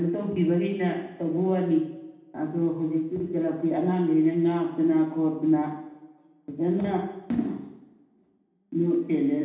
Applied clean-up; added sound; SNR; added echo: none; none; none; reverberation time 0.9 s.